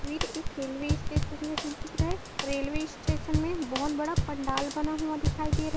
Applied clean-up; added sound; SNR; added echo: none; Drum kit + Crackle; -2 dB; none.